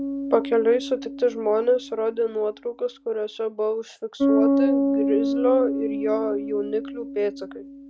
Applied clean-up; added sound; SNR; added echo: none; Bass guitar; 1 dB; none.